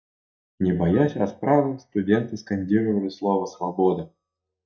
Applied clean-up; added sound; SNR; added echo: neural mask model DeepFilterNet 3.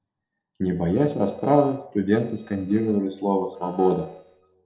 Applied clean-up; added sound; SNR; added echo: neural separator model SepFormer DNS4.